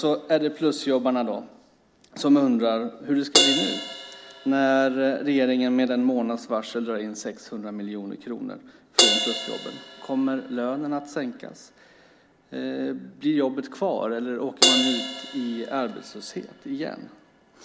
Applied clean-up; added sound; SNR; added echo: none; Crash cymbal; 5 dB; none.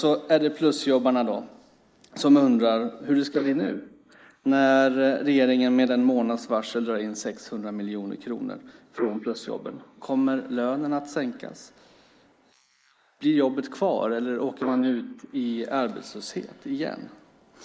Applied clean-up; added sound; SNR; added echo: neural mask model Resemble Enhance denoiser.